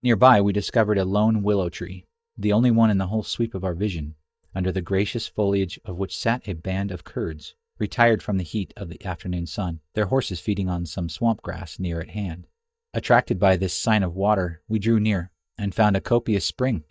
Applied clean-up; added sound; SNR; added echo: neural mask model DeepFilterNet 3.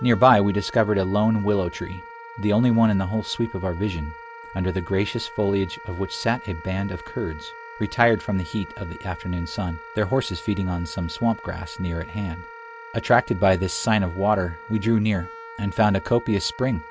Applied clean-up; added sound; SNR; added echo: none; Wind instrument, woodwind instrument; 16 dB; none.